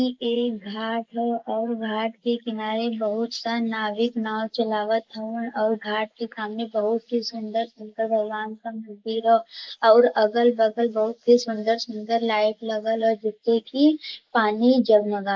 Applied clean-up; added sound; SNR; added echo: neural mask model Resemble Enhance denoiser.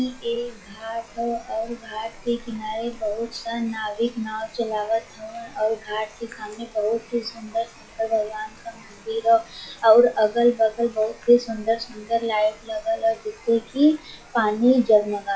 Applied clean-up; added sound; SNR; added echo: classical method log-MMSE.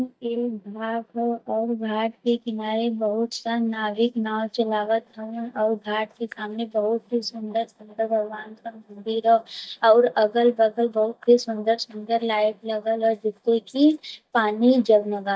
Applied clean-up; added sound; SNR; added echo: neural mask model DeepFilterNet 3.